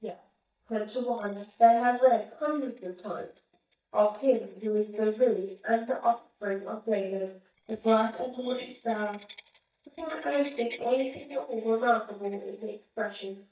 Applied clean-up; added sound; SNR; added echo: neural mask model DeepFilterNet 3.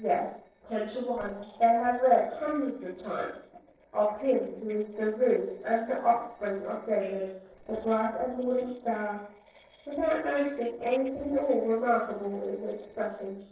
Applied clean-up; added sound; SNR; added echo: neural separator model SepFormer DNS4.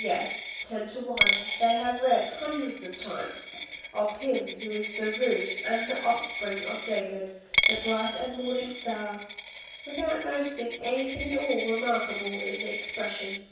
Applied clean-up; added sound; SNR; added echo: none; Coin (dropping); 3 dB; reverberation time 0.7 s.